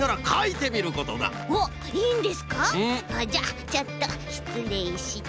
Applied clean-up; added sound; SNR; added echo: none; none; none; none.